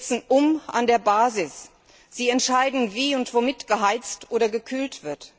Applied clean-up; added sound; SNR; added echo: none; none; none; none.